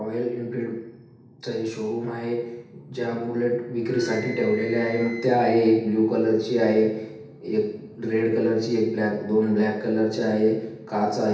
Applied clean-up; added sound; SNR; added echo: none; Wind instrument, woodwind instrument; 18 dB; reverberation time 0.8 s.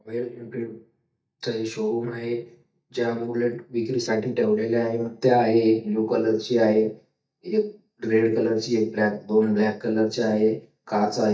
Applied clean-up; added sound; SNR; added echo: neural mask model DeepFilterNet 3.